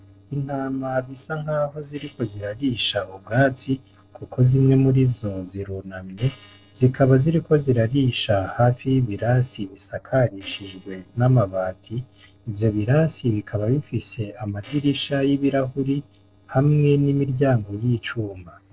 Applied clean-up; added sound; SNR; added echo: neural separator model SepFormer DNS4.